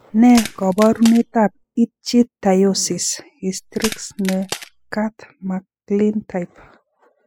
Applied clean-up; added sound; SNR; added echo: classical method spectral subtraction.